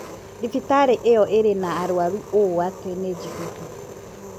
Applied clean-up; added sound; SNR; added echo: none; Engine; 15 dB; none.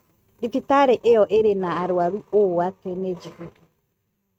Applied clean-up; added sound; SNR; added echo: neural mask model RNNoise.